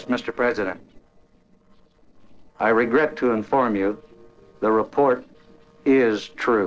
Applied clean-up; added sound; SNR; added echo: neural separator model SepFormer DNS4.